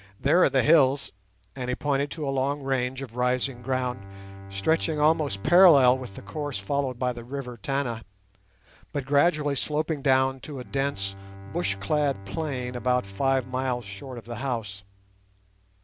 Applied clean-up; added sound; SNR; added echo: none; Bowed string instrument; 17 dB; none.